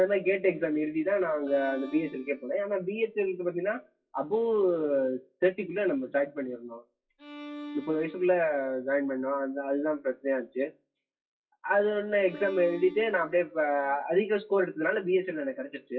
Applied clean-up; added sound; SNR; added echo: classical method WPE with log-MMSE.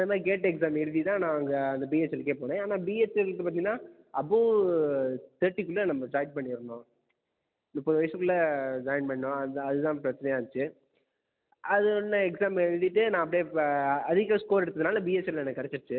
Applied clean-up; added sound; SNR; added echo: none; none; none; none.